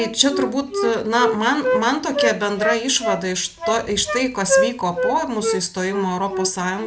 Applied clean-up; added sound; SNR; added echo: none; Wind instrument, woodwind instrument; 3 dB; none.